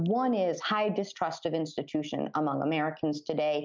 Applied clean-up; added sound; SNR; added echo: none; none; none; none.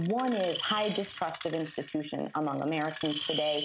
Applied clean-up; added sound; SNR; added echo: none; Screech; 2 dB; none.